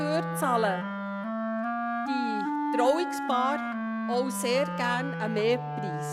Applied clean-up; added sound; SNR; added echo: none; Wind instrument, woodwind instrument; 1 dB; none.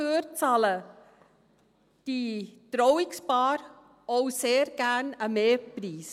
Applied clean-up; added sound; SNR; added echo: none; none; none; none.